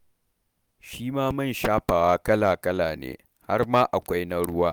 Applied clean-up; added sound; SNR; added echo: none; none; none; none.